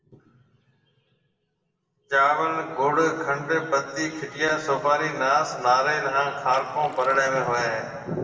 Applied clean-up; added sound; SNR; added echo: none; Splash, splatter; 20 dB; reverberation time 2.0 s.